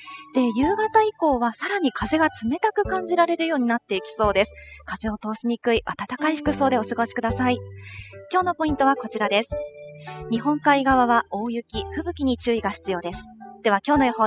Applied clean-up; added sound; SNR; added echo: classical method spectral subtraction.